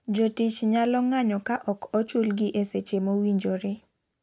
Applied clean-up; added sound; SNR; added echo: none; none; none; none.